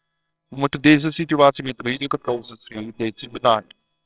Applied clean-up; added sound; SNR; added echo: neural separator model SepFormer WHAMR!.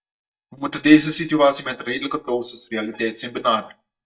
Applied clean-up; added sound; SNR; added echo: neural mask model DeepFilterNet 3.